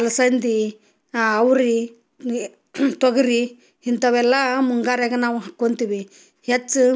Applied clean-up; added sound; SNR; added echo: none; none; none; none.